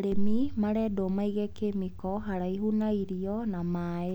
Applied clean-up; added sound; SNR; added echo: none; none; none; none.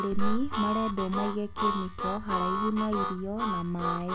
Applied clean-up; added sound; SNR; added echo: none; Harmonica; 4 dB; none.